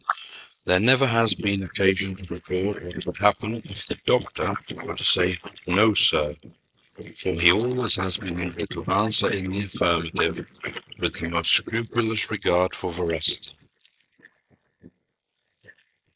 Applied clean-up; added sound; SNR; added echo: neural mask model Resemble Enhance denoiser.